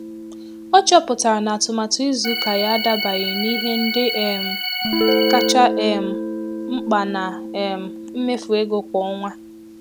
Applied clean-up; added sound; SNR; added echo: none; Guitar + Organ; 3 dB; none.